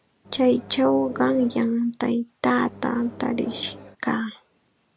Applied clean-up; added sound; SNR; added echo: none; Microwave oven; 16 dB; none.